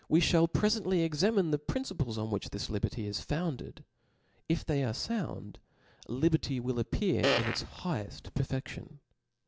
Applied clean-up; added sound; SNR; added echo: none; Fart; 2 dB; none.